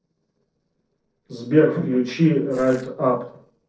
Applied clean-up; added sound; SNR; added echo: neural separator model SepFormer DNS4.